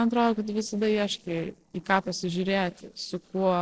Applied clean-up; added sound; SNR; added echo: neural separator model SepFormer DNS4.